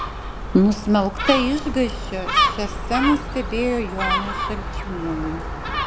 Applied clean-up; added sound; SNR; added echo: none; Gull, seagull; 2 dB; none.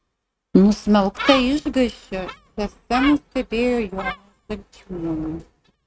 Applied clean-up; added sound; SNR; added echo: neural mask model RNNoise.